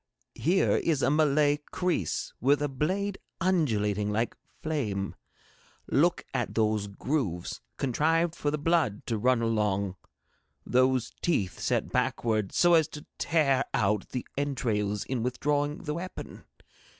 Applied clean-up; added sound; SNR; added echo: none; none; none; none.